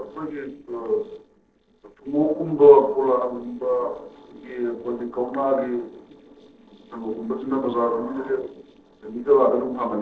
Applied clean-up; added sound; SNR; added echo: neural separator model SepFormer DNS4.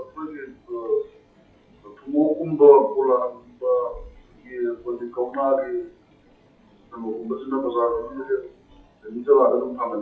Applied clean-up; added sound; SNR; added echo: classical method WPE with log-MMSE.